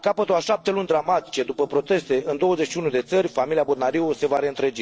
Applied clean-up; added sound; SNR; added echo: neural separator model SepFormer DNS4.